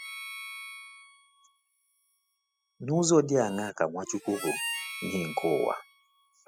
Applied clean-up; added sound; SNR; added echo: classical method spectral subtraction.